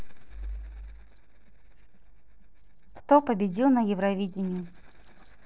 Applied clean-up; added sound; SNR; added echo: neural separator model SepFormer DNS4.